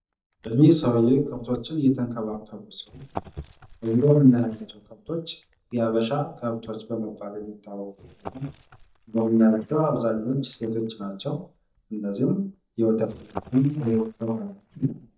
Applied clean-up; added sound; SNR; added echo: neural mask model DeepFilterNet 3.